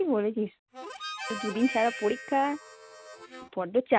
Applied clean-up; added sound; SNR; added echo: none; Harmonica; 11 dB; none.